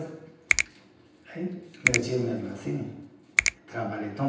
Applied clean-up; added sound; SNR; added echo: none; Finger snapping; -2 dB; reverberation time 0.9 s.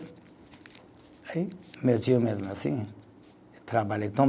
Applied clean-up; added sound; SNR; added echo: none; none; none; none.